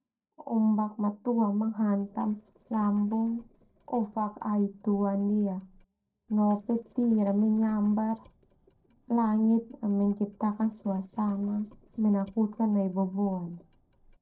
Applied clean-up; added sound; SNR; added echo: neural separator model SepFormer DNS4.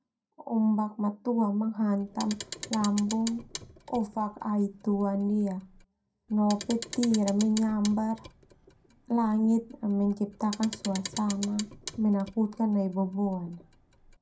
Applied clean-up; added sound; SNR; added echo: none; Clock; 15 dB; reverberation time 0.2 s.